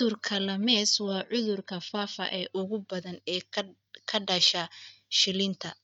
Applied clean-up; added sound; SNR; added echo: neural mask model DeepFilterNet 3.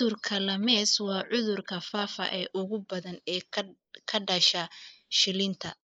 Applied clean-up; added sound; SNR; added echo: neural mask model Resemble Enhance denoiser.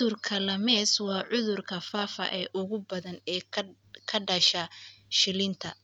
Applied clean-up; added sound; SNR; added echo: none; none; none; none.